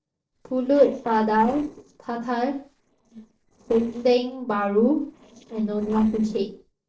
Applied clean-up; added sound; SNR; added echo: neural separator model SepFormer DNS4.